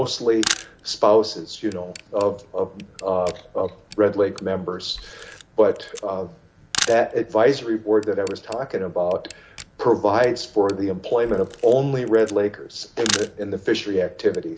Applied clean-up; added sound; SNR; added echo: none; Camera; 13 dB; none.